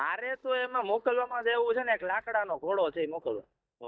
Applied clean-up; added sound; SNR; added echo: neural mask model DeepFilterNet 3.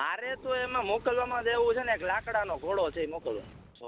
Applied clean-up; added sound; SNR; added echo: none; Fire; 19 dB; none.